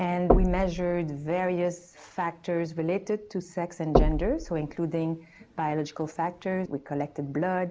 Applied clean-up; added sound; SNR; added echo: none; Knock; 1 dB; none.